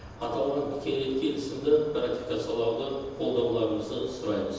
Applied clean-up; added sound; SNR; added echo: none; Cricket; 18 dB; reverberation time 1.1 s.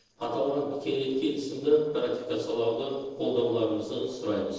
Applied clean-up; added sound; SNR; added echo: neural separator model SepFormer DNS4.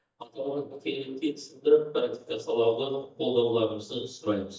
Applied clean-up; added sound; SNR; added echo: neural mask model DeepFilterNet 3.